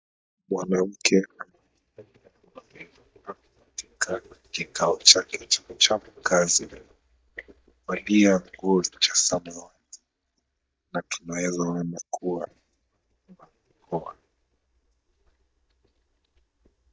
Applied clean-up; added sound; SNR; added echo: neural mask model DeepFilterNet 3.